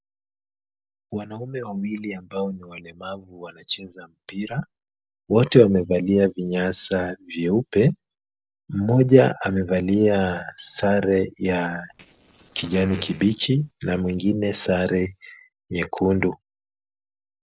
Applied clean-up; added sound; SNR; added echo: neural separator model SepFormer DNS4.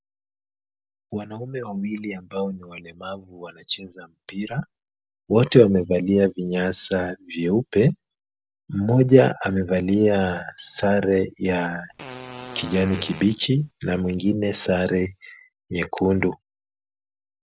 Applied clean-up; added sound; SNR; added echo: none; Fart; 15 dB; none.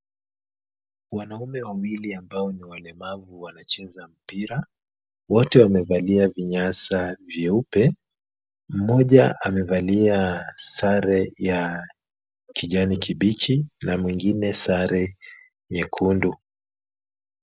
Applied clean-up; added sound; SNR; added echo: none; none; none; none.